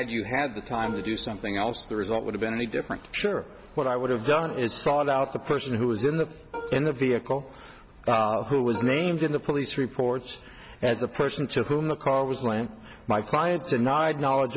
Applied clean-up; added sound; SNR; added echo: none; Plucked string instrument; 16 dB; none.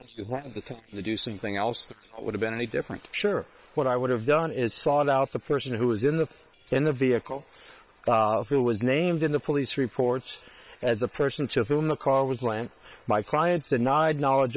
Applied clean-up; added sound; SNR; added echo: neural separator model SepFormer WHAM!.